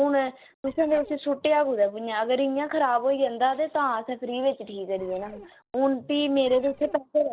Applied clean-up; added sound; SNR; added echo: neural separator model SepFormer DNS4.